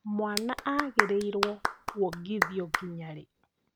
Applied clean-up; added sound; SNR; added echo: none; Clapping; 1 dB; none.